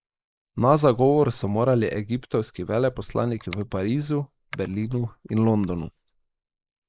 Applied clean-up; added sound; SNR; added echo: neural mask model Resemble Enhance denoiser.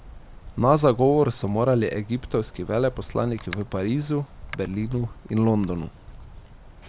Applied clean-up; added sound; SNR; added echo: none; Wind; 17 dB; none.